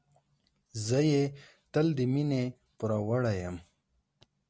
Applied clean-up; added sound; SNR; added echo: none; none; none; none.